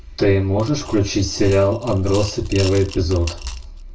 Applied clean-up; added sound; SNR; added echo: none; Coin (dropping) / Glass; 18 dB; reverberation time 0.2 s.